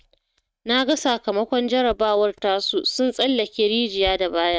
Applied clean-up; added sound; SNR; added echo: neural mask model RNNoise.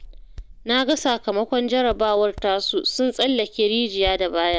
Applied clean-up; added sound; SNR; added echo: none; Hands; 18 dB; none.